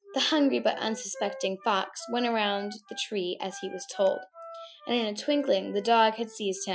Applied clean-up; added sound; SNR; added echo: classical method Wiener filter.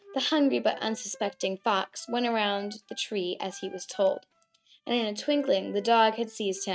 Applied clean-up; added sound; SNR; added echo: neural mask model RNNoise.